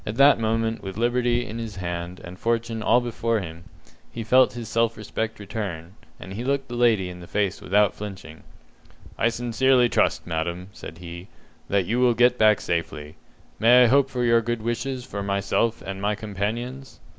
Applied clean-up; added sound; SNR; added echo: none; none; none; none.